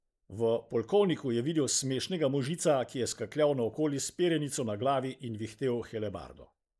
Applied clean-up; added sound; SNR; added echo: neural mask model Resemble Enhance denoiser.